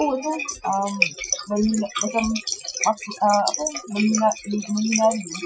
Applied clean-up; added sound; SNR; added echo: classical method Wiener filter.